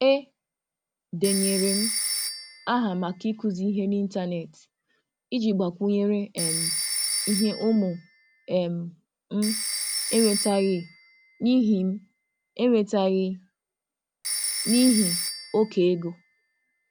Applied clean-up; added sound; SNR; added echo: none; Telephone; 7 dB; none.